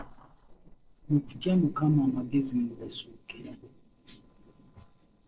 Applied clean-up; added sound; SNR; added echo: neural separator model SepFormer DNS4.